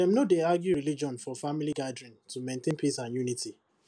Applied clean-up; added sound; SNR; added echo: none; none; none; none.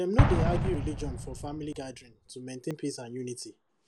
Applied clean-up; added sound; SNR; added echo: none; Explosion; -4 dB; none.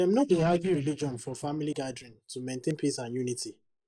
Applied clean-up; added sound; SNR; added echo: neural mask model Resemble Enhance denoiser.